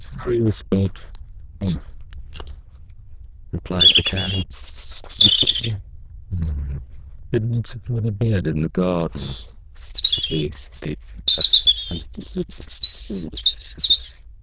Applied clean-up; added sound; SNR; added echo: neural diffusion model UNIVERSE++.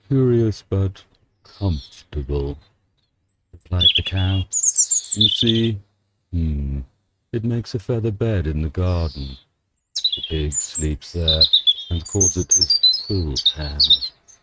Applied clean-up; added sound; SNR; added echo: neural mask model RNNoise.